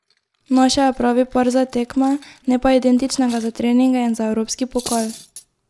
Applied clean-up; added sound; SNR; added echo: none; Cutlery, silverware; 20 dB; none.